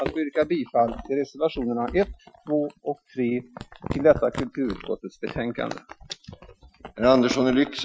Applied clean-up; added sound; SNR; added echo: classical method Wiener filter.